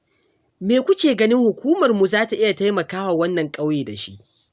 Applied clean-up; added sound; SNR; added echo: none; none; none; none.